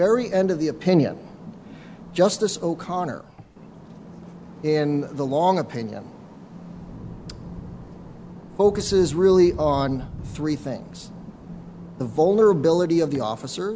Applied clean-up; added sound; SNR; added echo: none; Thunder / Rain; 19 dB; none.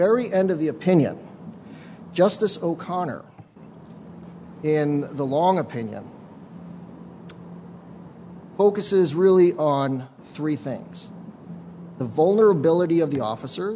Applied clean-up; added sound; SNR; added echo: none; none; none; none.